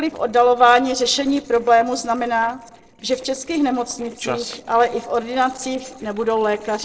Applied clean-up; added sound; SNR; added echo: neural separator model SepFormer DNS4.